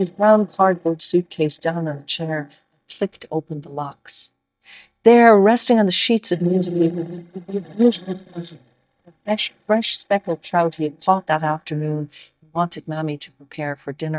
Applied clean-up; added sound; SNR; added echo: neural mask model DeepFilterNet 3.